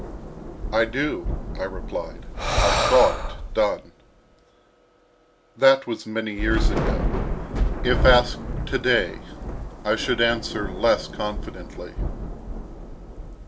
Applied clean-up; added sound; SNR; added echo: none; Breathing + Thunder / Rain; 2 dB; none.